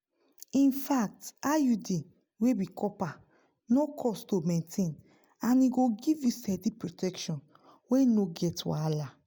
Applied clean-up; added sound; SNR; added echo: none; none; none; none.